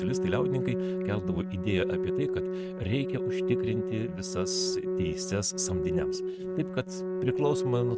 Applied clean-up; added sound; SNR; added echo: neural mask model RNNoise.